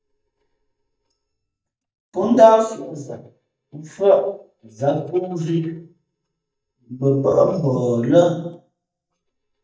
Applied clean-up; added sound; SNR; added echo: neural mask model DeepFilterNet 3.